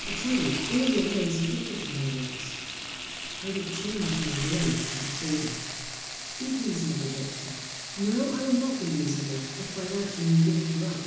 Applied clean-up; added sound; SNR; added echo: none; Frying (food); 7 dB; reverberation time 1.2 s.